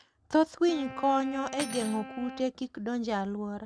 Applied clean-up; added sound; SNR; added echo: none; Wind instrument, woodwind instrument + Cutlery, silverware; 13 dB; none.